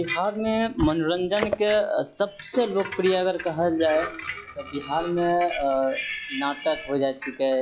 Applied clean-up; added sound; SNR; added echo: classical method log-MMSE.